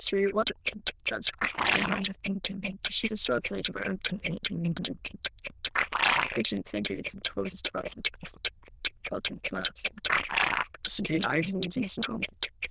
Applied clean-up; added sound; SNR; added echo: neural diffusion model UNIVERSE++.